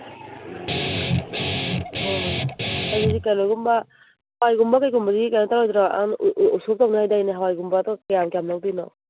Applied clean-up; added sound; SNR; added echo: none; Guitar; 3 dB; none.